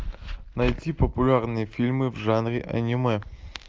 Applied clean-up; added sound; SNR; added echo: none; none; none; none.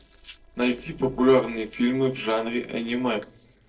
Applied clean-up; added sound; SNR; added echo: neural separator model SepFormer DNS4.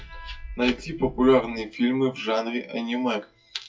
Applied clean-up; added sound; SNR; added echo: classical method WPE with log-MMSE.